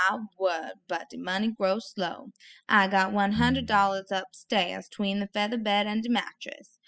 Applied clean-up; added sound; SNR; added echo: classical method spectral subtraction.